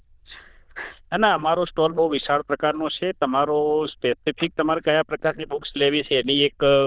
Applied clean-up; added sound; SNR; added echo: neural diffusion model UNIVERSE++.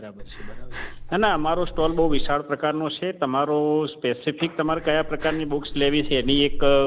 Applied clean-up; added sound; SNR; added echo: none; Breathing; 3 dB; none.